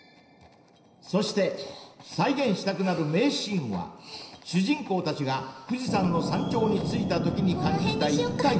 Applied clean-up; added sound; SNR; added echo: none; none; none; reverberation time 0.9 s.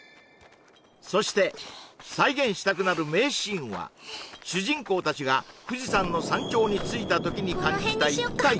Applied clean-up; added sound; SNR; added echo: none; none; none; none.